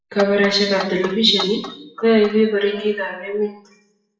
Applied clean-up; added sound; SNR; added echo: classical method WPE with log-MMSE.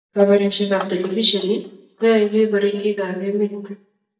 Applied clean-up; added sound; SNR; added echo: neural mask model DeepFilterNet 3.